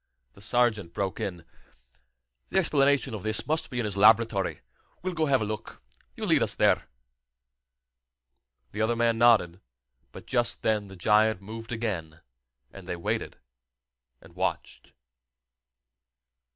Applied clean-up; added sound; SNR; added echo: none; none; none; none.